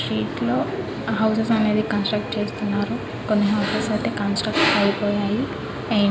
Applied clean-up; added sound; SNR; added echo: none; none; none; none.